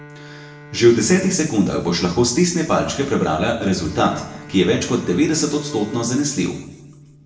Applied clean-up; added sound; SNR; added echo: none; Bowed string instrument; 19 dB; reverberation time 0.9 s.